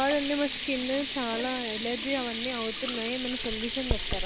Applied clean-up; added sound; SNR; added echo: none; Sink (filling or washing); 2 dB; none.